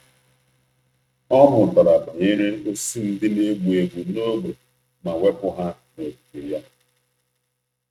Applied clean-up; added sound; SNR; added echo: neural mask model RNNoise.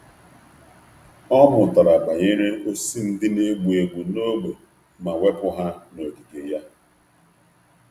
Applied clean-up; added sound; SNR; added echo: none; none; none; none.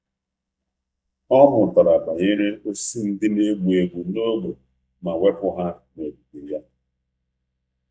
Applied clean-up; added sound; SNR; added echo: neural mask model DeepFilterNet 3.